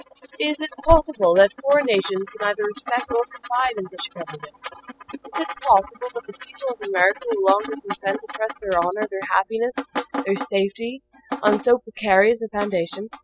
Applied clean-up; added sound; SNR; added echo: classical method spectral subtraction.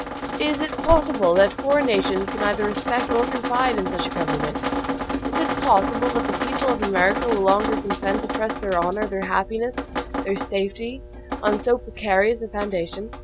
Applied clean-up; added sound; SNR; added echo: none; Drip; 4 dB; none.